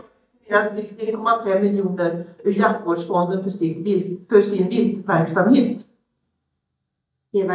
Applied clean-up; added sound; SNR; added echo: neural mask model DeepFilterNet 3.